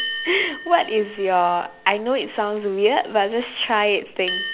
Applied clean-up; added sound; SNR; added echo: none; Bell; 13 dB; none.